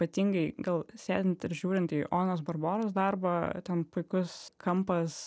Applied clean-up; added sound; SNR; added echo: none; none; none; none.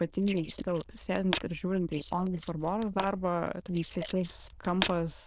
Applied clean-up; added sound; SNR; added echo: neural diffusion model UNIVERSE++.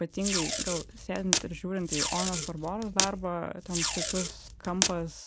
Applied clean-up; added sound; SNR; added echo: none; Packing tape, duct tape; -1 dB; none.